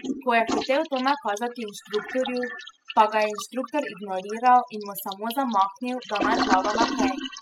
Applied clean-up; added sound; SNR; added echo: classical method spectral subtraction.